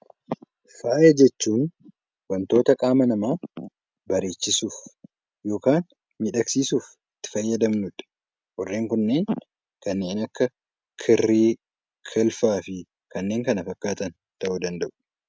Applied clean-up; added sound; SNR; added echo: none; none; none; none.